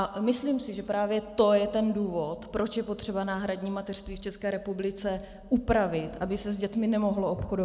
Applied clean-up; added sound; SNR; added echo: none; none; none; none.